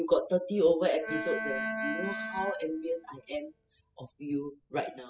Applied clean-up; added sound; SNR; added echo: classical method spectral subtraction.